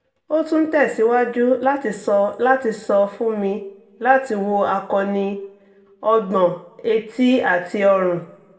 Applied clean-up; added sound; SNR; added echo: none; none; none; reverberation time 0.8 s.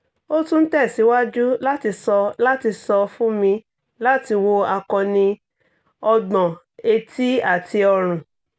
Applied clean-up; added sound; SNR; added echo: none; none; none; none.